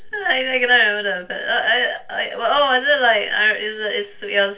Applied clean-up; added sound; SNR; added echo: none; none; none; reverberation time 0.2 s.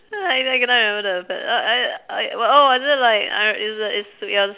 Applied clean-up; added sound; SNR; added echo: none; none; none; none.